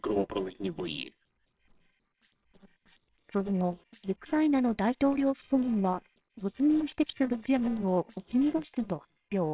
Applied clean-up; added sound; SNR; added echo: neural separator model SepFormer WHAMR!.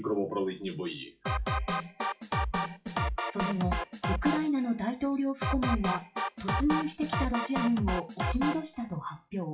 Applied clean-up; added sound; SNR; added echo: classical method WPE with log-MMSE.